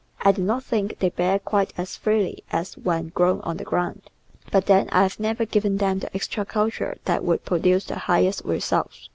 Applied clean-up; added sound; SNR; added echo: none; none; none; none.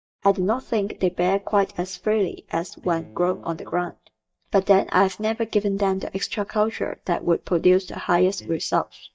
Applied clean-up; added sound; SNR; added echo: neural mask model DeepFilterNet 3.